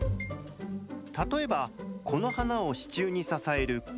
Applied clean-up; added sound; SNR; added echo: none; Marimba, xylophone; 19 dB; none.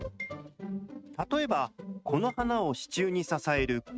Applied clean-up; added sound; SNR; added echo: neural mask model RNNoise.